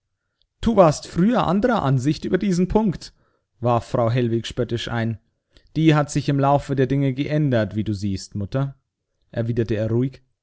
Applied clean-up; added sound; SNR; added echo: none; none; none; none.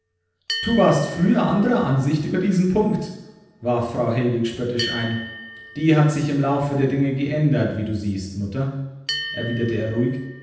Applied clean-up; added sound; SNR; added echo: none; Bell; 14 dB; reverberation time 0.9 s.